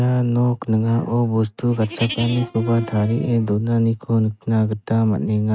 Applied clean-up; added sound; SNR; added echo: neural mask model RNNoise.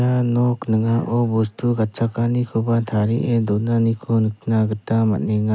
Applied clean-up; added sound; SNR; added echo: none; none; none; none.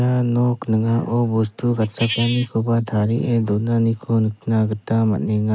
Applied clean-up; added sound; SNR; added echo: neural mask model Resemble Enhance denoiser.